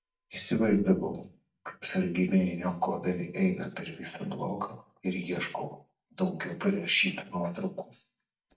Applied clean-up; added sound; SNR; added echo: neural mask model DeepFilterNet 3.